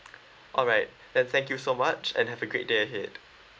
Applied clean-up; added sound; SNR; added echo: none; none; none; none.